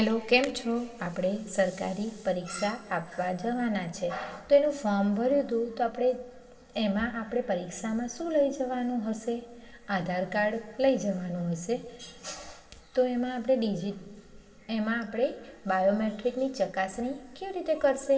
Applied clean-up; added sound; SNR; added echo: none; none; none; reverberation time 1.7 s.